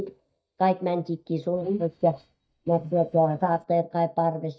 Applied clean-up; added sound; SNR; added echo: neural mask model DeepFilterNet 3.